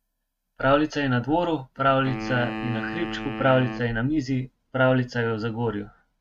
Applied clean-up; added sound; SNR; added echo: neural mask model RNNoise.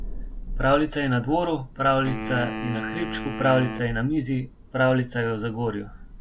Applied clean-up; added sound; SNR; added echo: none; Wind instrument, woodwind instrument + Thunder; 9 dB; none.